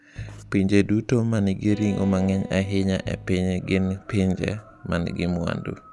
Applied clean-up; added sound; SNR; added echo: none; Piano + Bowed string instrument; 18 dB; none.